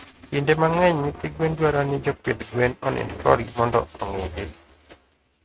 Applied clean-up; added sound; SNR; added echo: neural mask model RNNoise.